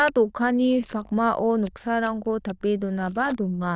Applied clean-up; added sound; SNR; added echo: neural diffusion model UNIVERSE++.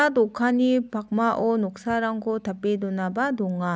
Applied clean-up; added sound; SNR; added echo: none; none; none; none.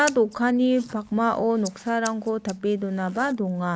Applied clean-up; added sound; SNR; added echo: neural mask model Resemble Enhance denoiser.